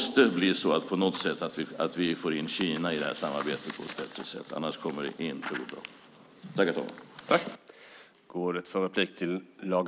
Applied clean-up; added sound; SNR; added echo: none; none; none; none.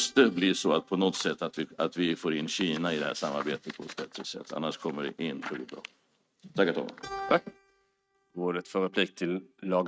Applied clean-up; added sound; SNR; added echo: neural mask model RNNoise.